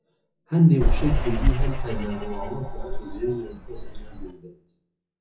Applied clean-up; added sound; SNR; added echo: classical method WPE with log-MMSE.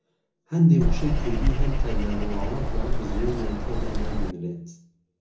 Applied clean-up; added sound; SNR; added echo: none; Bird vocalization, bird call, bird song; -3 dB; reverberation time 0.6 s.